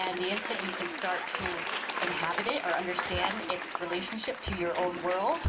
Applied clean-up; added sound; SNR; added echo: none; Applause / Crowd; 2 dB; reverberation time 0.6 s.